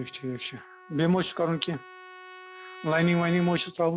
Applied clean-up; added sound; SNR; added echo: none; Trumpet; 18 dB; none.